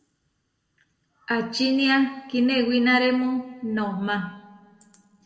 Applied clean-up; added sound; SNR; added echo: none; none; none; reverberation time 0.9 s.